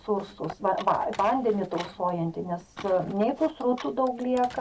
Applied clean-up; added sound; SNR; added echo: none; Thump, thud + Clock; 19 dB; none.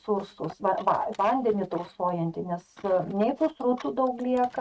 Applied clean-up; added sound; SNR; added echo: neural mask model RNNoise.